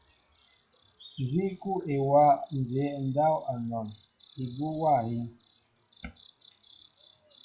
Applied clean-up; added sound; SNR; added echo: classical method WPE with log-MMSE.